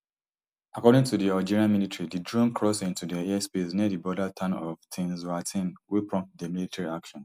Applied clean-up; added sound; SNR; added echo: none; none; none; none.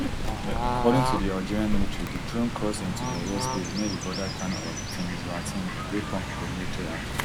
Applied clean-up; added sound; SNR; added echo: none; Bird / Fowl; -2 dB; none.